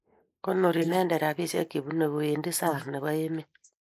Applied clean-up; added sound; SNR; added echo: neural mask model Resemble Enhance denoiser.